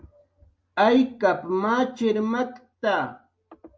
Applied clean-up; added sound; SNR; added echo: none; none; none; none.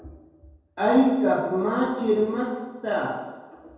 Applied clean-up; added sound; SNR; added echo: none; none; none; reverberation time 1.2 s.